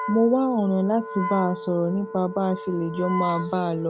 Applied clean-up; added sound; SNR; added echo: none; Wind instrument, woodwind instrument; 9 dB; none.